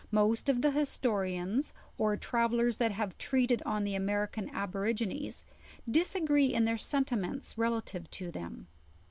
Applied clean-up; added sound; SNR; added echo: none; none; none; none.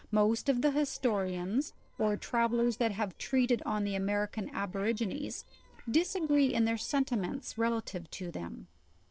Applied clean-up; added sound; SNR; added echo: neural separator model SepFormer DNS4.